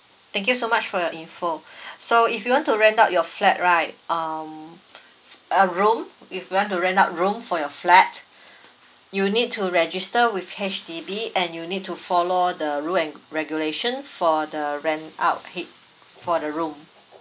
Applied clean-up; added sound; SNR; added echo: none; none; none; none.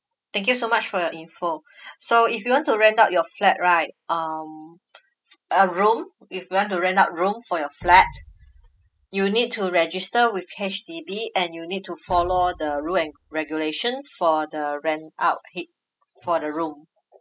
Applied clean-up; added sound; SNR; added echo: classical method spectral subtraction.